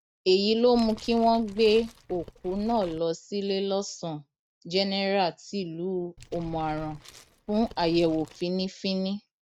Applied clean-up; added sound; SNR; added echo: neural mask model RNNoise.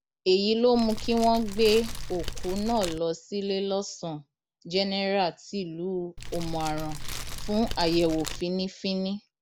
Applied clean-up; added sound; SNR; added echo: none; Fire; 6 dB; none.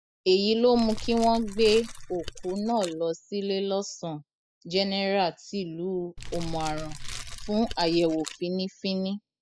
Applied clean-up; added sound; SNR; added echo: classical method spectral subtraction.